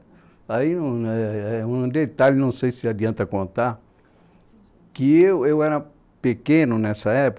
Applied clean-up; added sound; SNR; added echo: none; none; none; none.